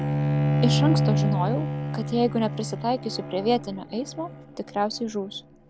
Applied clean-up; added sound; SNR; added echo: none; Bowed string instrument; -1 dB; none.